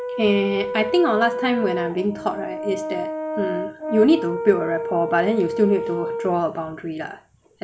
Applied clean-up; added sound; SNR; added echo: none; Brass instrument; 6 dB; none.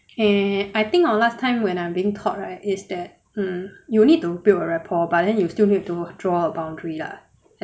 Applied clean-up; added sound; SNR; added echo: none; none; none; none.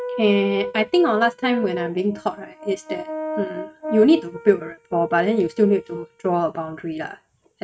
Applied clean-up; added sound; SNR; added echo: neural mask model RNNoise.